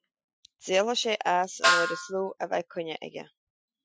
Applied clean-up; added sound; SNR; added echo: classical method Wiener filter.